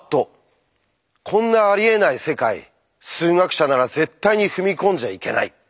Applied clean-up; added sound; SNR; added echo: none; none; none; none.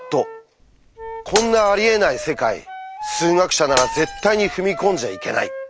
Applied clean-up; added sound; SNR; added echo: none; Wind instrument, woodwind instrument + Shatter; 10 dB; none.